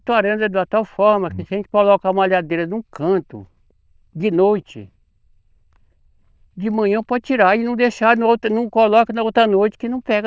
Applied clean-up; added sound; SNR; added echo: neural diffusion model UNIVERSE++.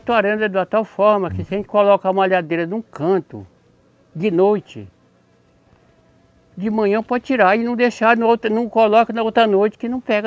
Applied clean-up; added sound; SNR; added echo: none; Breathing; 12 dB; none.